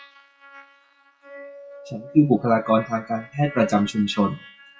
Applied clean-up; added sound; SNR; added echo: classical method WPE with log-MMSE.